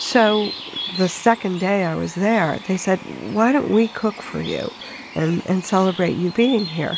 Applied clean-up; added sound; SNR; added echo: none; Bird; 14 dB; none.